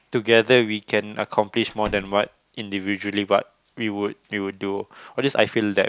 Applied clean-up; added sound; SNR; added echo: none; Slam; 16 dB; none.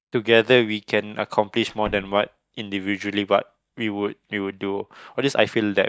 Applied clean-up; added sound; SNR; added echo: neural mask model DeepFilterNet 3.